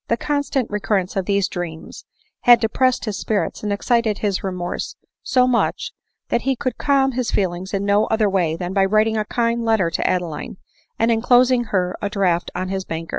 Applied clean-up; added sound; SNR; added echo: none; none; none; none.